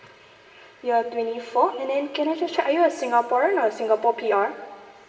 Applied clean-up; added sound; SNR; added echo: none; none; none; reverberation time 1.8 s.